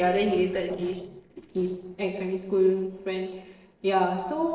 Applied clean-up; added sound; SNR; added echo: neural separator model SepFormer DNS4.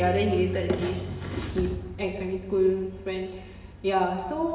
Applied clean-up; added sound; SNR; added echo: none; Bass guitar; 10 dB; reverberation time 1.0 s.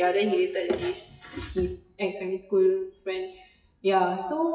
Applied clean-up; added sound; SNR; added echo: classical method WPE with log-MMSE.